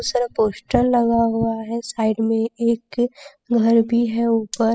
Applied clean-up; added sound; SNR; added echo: classical method spectral subtraction.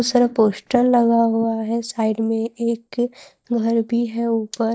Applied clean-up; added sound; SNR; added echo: neural mask model DeepFilterNet 3.